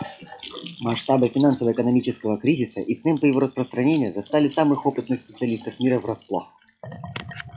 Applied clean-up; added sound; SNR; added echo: classical method log-MMSE.